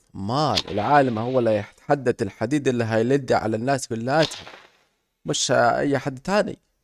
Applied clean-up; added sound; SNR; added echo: neural mask model RNNoise.